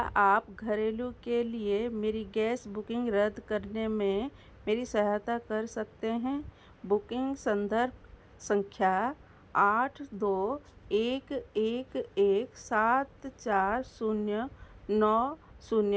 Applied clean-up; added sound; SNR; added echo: none; none; none; none.